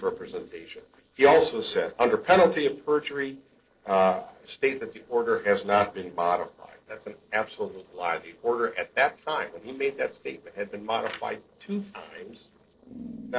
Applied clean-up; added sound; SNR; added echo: neural separator model SepFormer DNS4.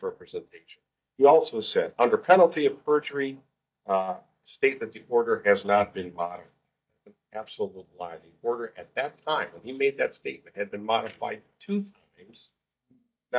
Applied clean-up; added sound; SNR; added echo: neural mask model DeepFilterNet 3.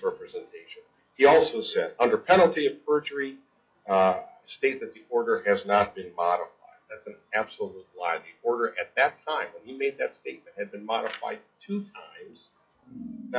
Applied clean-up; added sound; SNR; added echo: classical method WPE with log-MMSE.